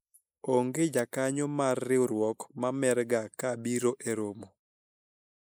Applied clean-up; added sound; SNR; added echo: neural mask model Resemble Enhance denoiser.